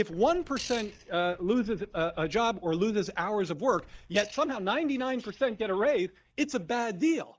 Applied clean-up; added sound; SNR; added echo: neural mask model DeepFilterNet 3.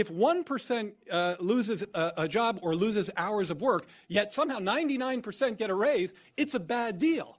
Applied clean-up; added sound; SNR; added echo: none; none; none; none.